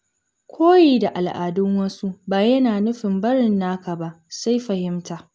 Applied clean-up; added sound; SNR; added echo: none; none; none; none.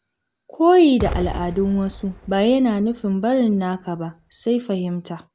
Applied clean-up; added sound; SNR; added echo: none; Explosion; 13 dB; none.